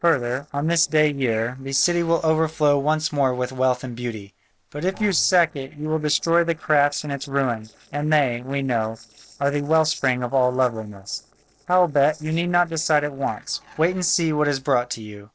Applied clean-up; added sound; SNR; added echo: neural separator model SepFormer DNS4.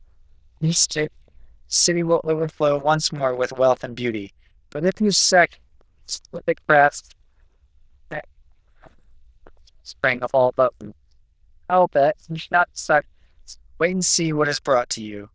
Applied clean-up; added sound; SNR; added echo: neural diffusion model UNIVERSE++.